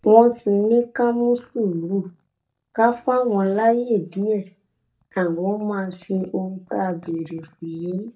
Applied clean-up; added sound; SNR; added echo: neural mask model DeepFilterNet 3.